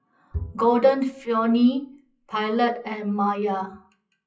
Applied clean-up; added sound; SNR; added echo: classical method WPE with log-MMSE.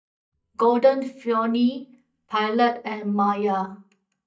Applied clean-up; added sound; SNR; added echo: neural mask model DeepFilterNet 3.